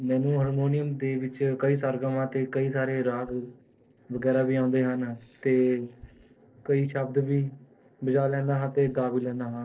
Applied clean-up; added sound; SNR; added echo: neural separator model SepFormer DNS4.